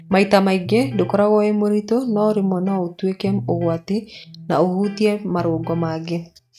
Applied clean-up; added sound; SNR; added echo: neural mask model RNNoise.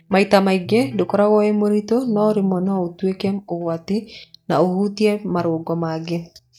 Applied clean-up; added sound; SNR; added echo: neural mask model DeepFilterNet 3.